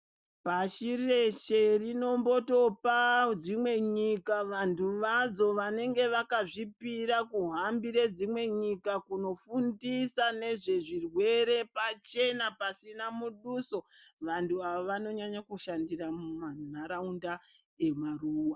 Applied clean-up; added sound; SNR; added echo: none; none; none; none.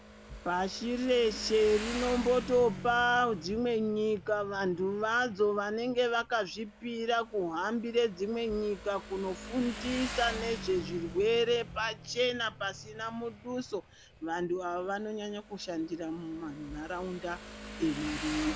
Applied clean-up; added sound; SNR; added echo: none; Motorcycle; 13 dB; none.